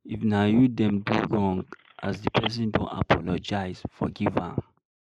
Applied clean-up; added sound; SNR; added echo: neural mask model Resemble Enhance denoiser.